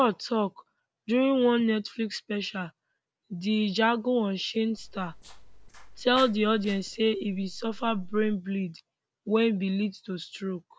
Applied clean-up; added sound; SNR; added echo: neural separator model SepFormer DNS4.